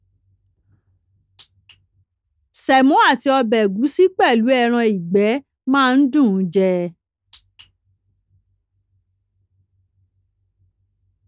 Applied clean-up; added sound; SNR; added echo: none; none; none; none.